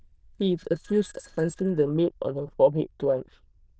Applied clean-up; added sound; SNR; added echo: neural diffusion model UNIVERSE++.